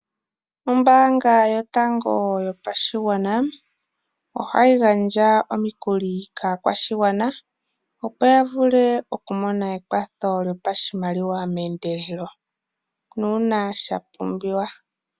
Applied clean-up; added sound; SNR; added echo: none; none; none; none.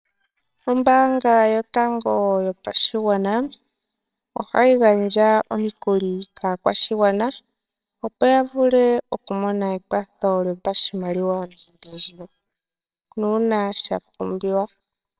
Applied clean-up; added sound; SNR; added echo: neural separator model SepFormer WHAMR!.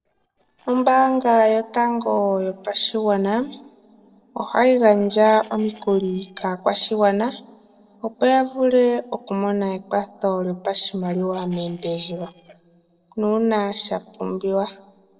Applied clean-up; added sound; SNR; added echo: neural separator model SepFormer DNS4.